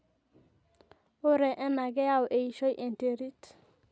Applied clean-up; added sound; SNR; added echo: none; none; none; none.